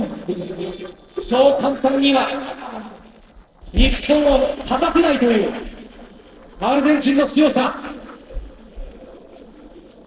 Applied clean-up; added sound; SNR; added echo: neural separator model SepFormer DNS4.